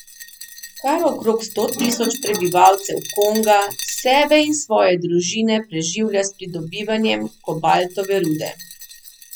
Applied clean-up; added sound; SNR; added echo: none; Glass; 16 dB; none.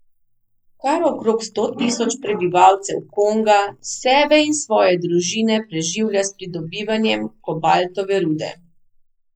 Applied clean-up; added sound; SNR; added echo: neural mask model Resemble Enhance denoiser.